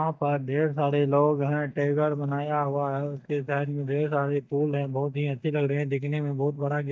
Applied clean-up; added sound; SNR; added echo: neural mask model DeepFilterNet 3.